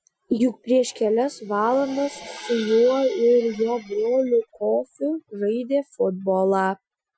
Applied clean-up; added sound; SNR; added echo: classical method Wiener filter.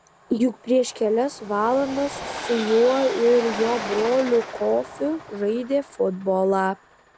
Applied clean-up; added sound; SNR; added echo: none; Train; 12 dB; none.